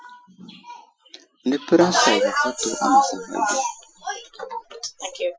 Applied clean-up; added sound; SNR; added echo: classical method Wiener filter.